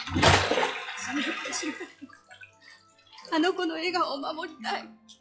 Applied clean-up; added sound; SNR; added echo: classical method log-MMSE.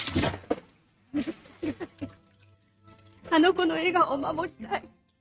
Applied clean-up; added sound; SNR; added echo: neural mask model RNNoise.